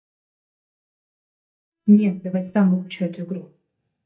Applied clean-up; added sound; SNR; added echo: neural mask model DeepFilterNet 3.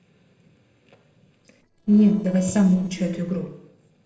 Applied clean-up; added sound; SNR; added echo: neural separator model SepFormer DNS4.